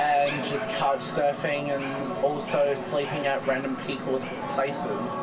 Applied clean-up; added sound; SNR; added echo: none; Dog; 16 dB; reverberation time 0.2 s.